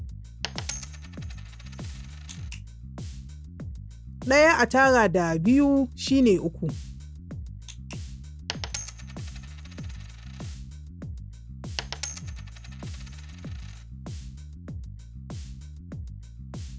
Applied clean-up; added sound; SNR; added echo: none; Bass guitar + Coin (dropping); 9 dB; none.